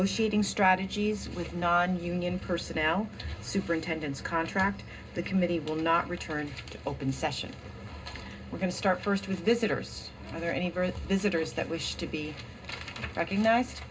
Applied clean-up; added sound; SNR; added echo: none; none; none; reverberation time 0.2 s.